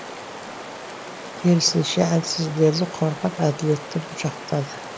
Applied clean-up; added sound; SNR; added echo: none; Stream; 12 dB; none.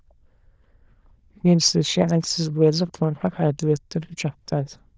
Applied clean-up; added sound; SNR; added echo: neural diffusion model UNIVERSE++.